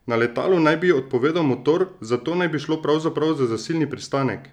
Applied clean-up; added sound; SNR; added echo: none; none; none; none.